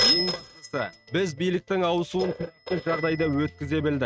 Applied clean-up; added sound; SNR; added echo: neural mask model RNNoise.